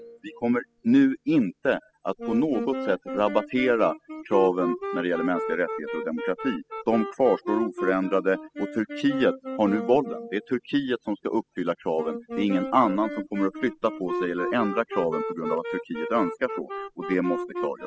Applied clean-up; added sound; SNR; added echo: classical method spectral subtraction.